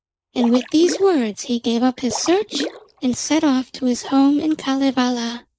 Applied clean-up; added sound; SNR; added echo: neural mask model Resemble Enhance denoiser.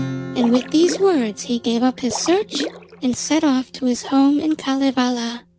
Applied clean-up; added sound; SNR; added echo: none; Splash, splatter + Acoustic guitar / Strum; 13 dB; none.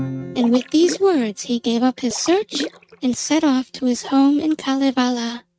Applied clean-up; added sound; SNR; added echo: neural mask model RNNoise.